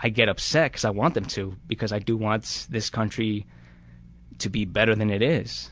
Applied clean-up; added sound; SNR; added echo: none; none; none; none.